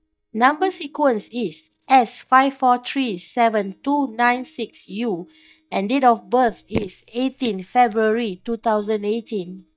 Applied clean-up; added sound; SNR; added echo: neural mask model DeepFilterNet 3.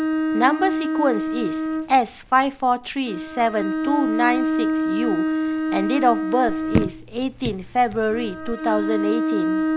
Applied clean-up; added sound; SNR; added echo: none; Raindrop / Drip + Bowed string instrument; 1 dB; none.